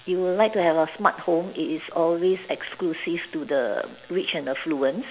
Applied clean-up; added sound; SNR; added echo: none; none; none; none.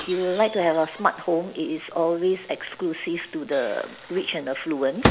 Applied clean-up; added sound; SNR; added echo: none; Microwave oven; 8 dB; none.